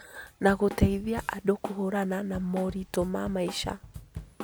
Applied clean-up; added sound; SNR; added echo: none; Drum kit; 14 dB; none.